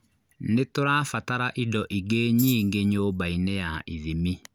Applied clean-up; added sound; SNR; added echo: none; Tambourine; 16 dB; none.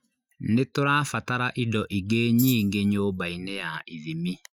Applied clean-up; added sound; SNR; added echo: classical method Wiener filter.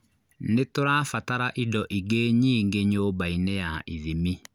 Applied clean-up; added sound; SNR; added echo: none; none; none; none.